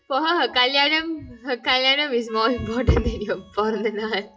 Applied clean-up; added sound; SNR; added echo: classical method WPE with log-MMSE.